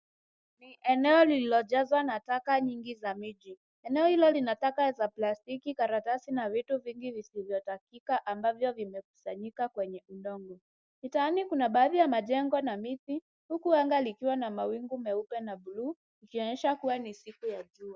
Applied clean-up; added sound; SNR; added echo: none; none; none; none.